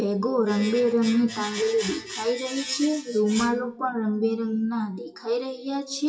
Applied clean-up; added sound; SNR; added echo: classical method WPE with log-MMSE.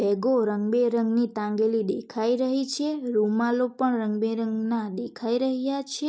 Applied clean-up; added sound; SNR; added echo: none; none; none; none.